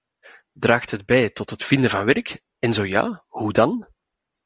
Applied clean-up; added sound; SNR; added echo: none; none; none; none.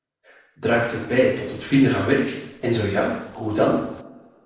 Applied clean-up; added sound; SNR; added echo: neural separator model SepFormer DNS4.